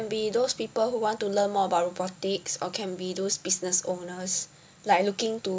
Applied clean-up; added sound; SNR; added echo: none; none; none; none.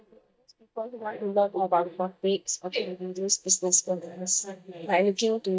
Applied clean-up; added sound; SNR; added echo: neural mask model DeepFilterNet 3.